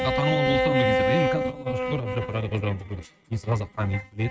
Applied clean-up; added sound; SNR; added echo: neural mask model RNNoise.